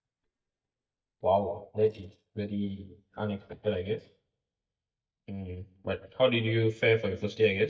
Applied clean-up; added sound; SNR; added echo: neural mask model DeepFilterNet 3.